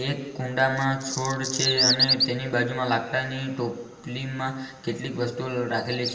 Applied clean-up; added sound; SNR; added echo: none; Bird vocalization, bird call, bird song; 4 dB; reverberation time 1.2 s.